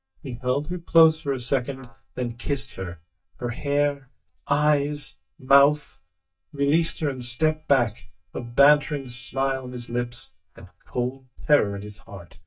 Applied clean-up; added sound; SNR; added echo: neural mask model DeepFilterNet 3.